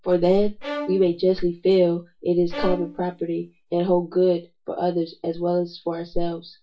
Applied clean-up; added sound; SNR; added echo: none; Bowed string instrument; 12 dB; reverberation time 0.2 s.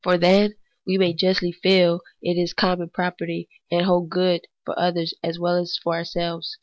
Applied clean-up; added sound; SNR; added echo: none; none; none; none.